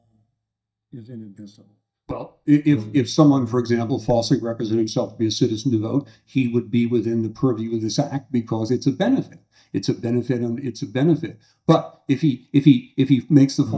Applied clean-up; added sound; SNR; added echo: neural mask model DeepFilterNet 3.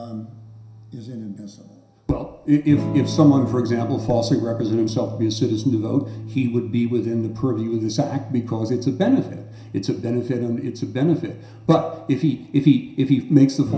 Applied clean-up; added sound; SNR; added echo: none; Electric guitar / Strum; 11 dB; reverberation time 0.7 s.